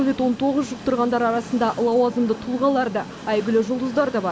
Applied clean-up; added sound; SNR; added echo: none; Train; 14 dB; none.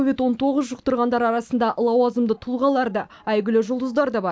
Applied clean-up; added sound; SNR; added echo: none; none; none; none.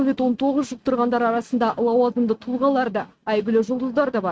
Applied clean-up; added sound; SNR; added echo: neural mask model RNNoise.